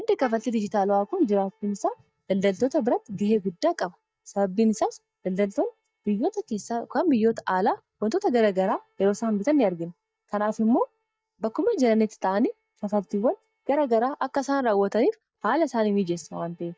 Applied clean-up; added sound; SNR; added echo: neural mask model DeepFilterNet 3.